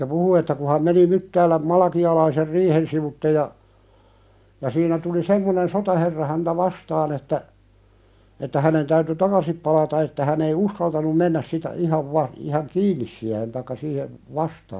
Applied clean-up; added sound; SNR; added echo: none; none; none; none.